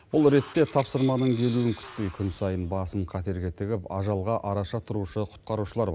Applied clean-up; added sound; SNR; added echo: none; Tools; 20 dB; none.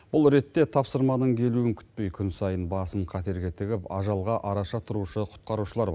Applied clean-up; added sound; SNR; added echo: none; none; none; none.